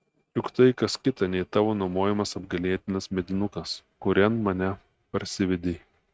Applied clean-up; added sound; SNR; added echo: neural mask model RNNoise.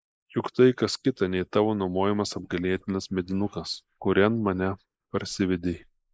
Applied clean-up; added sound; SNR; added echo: neural mask model Resemble Enhance denoiser.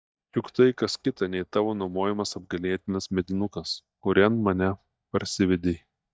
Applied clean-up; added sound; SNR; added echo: neural mask model DeepFilterNet 3.